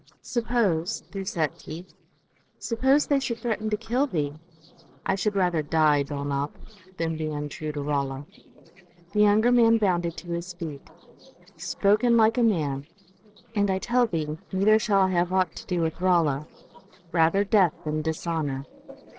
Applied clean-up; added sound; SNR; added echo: neural separator model SepFormer DNS4.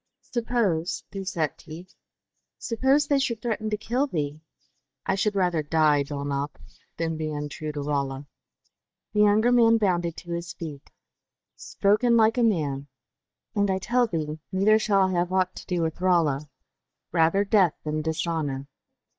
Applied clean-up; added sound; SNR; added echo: neural mask model DeepFilterNet 3.